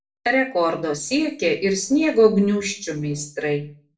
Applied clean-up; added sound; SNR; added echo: neural separator model SepFormer DNS4.